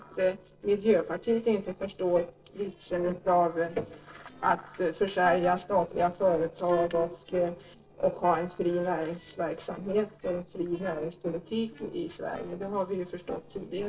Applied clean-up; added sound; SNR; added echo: neural separator model SepFormer DNS4.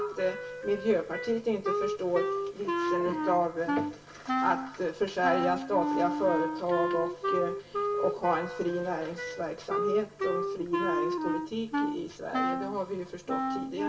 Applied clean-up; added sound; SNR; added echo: none; Wind instrument, woodwind instrument; 1 dB; reverberation time 0.2 s.